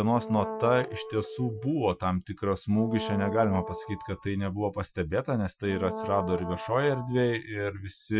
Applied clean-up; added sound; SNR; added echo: classical method Wiener filter.